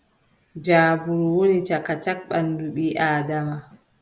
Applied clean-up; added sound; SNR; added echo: none; none; none; none.